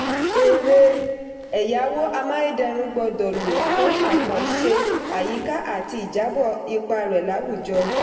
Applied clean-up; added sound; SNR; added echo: none; Zipper (clothing); 5 dB; reverberation time 2.2 s.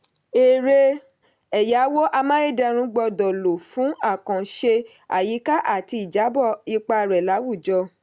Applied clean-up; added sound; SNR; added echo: none; none; none; none.